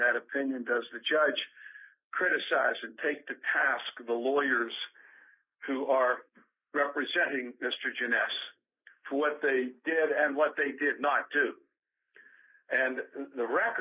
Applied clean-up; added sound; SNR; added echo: neural mask model Resemble Enhance denoiser.